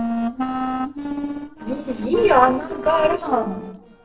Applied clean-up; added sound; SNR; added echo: neural separator model SepFormer DNS4.